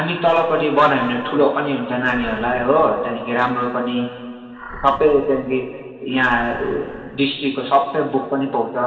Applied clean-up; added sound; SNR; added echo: none; Animal; 18 dB; reverberation time 2.3 s.